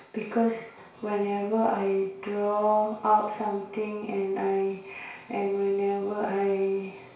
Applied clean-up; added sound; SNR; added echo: none; none; none; reverberation time 0.6 s.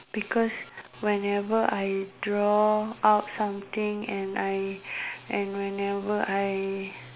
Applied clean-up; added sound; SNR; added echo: none; none; none; none.